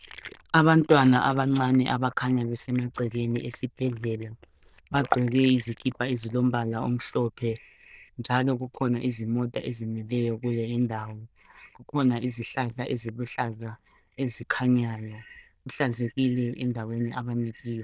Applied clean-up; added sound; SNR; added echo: neural diffusion model UNIVERSE++.